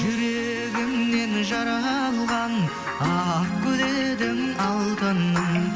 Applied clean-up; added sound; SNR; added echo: none; none; none; none.